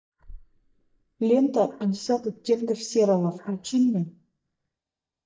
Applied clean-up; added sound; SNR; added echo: neural mask model DeepFilterNet 3.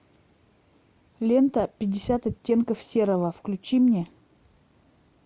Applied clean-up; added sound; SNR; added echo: none; none; none; none.